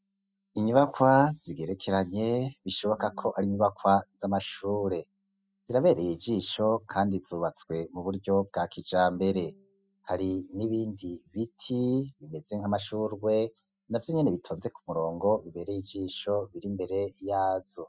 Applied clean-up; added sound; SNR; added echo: classical method spectral subtraction.